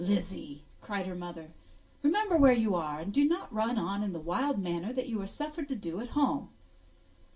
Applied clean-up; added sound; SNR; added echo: none; none; none; reverberation time 0.2 s.